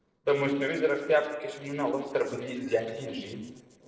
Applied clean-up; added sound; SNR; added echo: neural separator model SepFormer DNS4.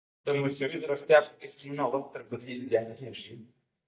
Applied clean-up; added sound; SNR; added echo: neural mask model DeepFilterNet 3.